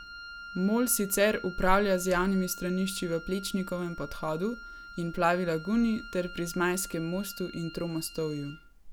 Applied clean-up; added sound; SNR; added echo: none; Wind instrument, woodwind instrument; 16 dB; none.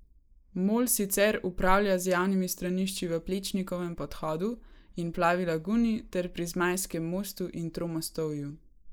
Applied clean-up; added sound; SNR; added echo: neural mask model Resemble Enhance denoiser.